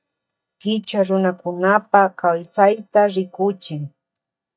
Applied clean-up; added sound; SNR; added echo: neural mask model DeepFilterNet 3.